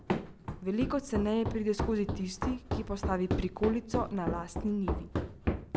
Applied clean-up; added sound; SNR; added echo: none; Run; 2 dB; none.